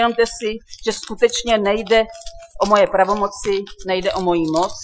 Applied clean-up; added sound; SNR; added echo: classical method Wiener filter.